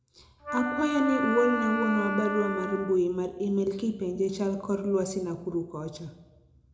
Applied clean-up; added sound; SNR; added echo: none; Wind instrument, woodwind instrument; 4 dB; reverberation time 0.6 s.